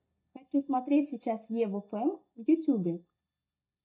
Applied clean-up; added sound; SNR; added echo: neural mask model DeepFilterNet 3.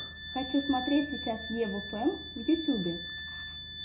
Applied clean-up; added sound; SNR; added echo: none; Wind instrument, woodwind instrument; 8 dB; reverberation time 0.3 s.